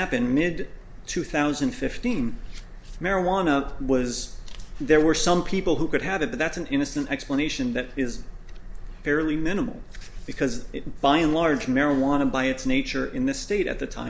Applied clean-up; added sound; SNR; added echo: none; none; none; none.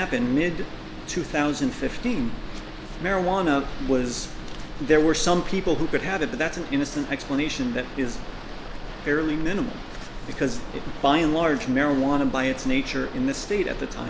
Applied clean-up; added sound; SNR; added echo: none; Boat, Water vehicle; 14 dB; none.